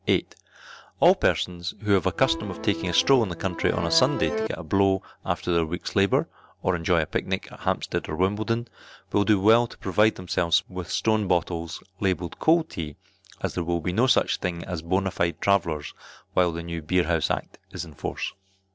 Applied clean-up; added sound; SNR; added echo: none; Accordion; 7 dB; none.